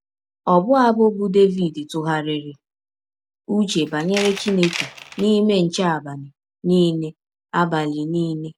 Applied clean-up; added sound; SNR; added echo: none; Tools; 11 dB; none.